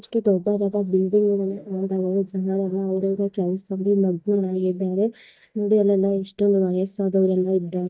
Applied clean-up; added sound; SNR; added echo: neural mask model DeepFilterNet 3.